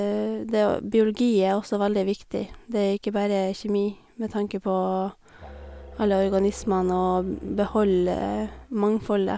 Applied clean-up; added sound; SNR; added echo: none; Musical instrument; 18 dB; none.